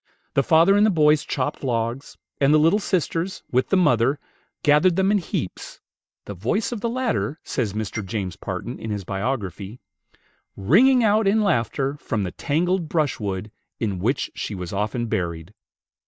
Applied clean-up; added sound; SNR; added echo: neural mask model DeepFilterNet 3.